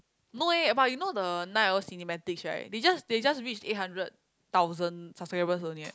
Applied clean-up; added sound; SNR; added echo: none; none; none; none.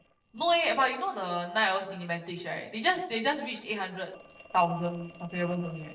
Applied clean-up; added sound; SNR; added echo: neural separator model SepFormer DNS4.